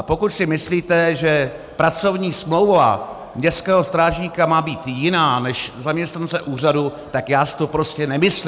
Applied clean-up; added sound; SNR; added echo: none; none; none; none.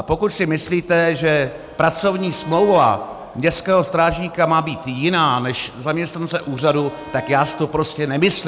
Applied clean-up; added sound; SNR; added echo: none; Bowed string instrument; 20 dB; none.